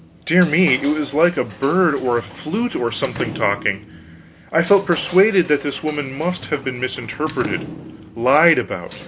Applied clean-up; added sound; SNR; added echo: none; Sliding door / Slam; 15 dB; none.